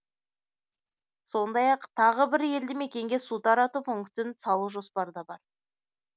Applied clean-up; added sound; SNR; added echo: none; none; none; none.